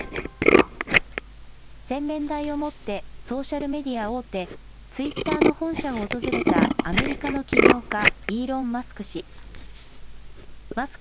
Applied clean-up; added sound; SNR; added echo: none; Tools; -5 dB; none.